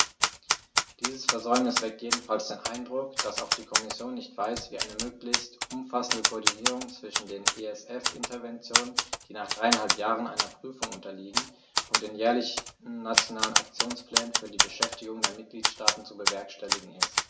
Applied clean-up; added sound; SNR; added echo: none; Typewriter; -4 dB; reverberation time 0.2 s.